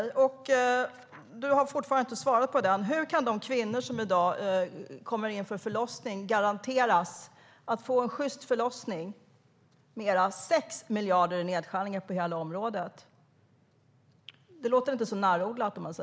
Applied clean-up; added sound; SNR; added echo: none; none; none; none.